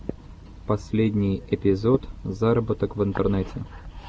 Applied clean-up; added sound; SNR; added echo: none; none; none; none.